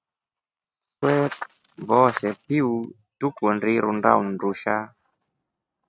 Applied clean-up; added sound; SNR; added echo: neural mask model RNNoise.